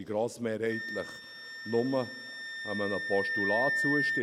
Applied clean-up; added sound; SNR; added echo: none; Wind instrument, woodwind instrument; 2 dB; none.